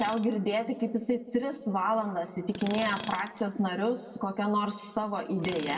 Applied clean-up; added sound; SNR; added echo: none; Tools; 16 dB; reverberation time 1.3 s.